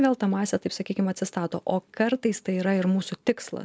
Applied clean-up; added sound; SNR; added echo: none; none; none; none.